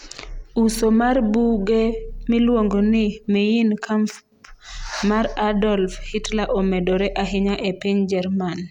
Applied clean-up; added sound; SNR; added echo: none; Growling; 14 dB; none.